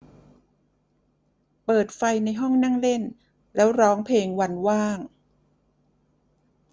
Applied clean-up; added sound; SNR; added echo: none; none; none; none.